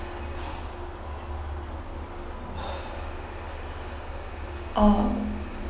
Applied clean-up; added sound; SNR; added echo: none; none; none; none.